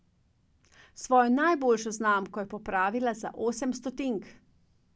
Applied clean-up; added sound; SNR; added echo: none; none; none; none.